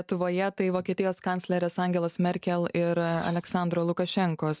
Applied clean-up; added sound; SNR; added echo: neural mask model Resemble Enhance denoiser.